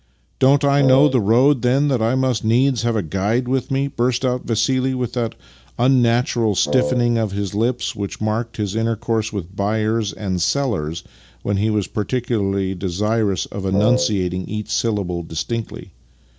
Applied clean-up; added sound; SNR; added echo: none; Wind instrument, woodwind instrument; 5 dB; none.